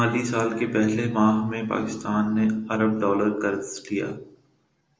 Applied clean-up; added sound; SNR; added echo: none; none; none; none.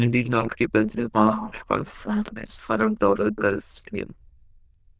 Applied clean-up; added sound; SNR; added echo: neural diffusion model UNIVERSE++.